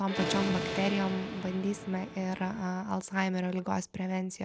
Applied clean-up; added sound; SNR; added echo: none; Bowed string instrument + Thunder; 7 dB; none.